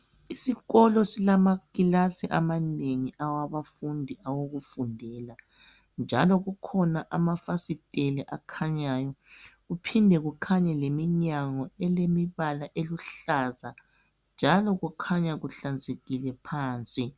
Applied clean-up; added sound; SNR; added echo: none; none; none; none.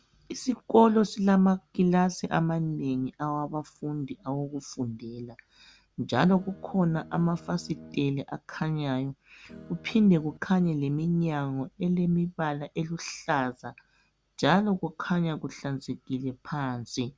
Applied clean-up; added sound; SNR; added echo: none; Guitar; 19 dB; none.